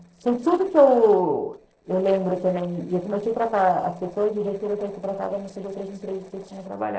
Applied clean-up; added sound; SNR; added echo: neural separator model SepFormer DNS4.